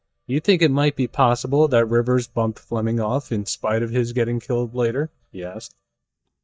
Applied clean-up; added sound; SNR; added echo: neural mask model DeepFilterNet 3.